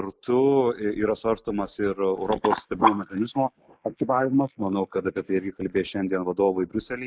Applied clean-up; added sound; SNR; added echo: neural mask model Resemble Enhance denoiser.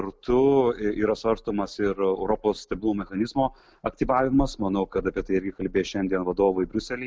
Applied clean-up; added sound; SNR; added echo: none; none; none; none.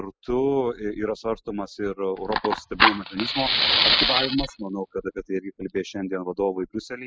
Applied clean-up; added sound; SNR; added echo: classical method spectral subtraction.